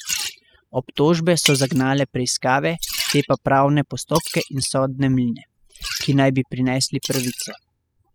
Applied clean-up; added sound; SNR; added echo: classical method spectral subtraction.